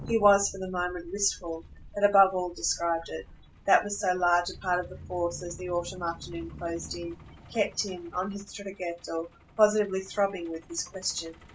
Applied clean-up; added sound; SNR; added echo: none; Truck + Engine starting / Accelerating, revving, vroom / Motor vehicle (road); 18 dB; none.